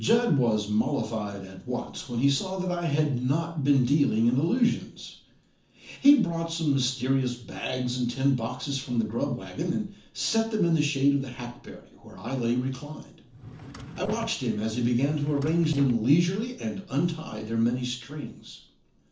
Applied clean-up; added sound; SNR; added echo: neural separator model SepFormer DNS4.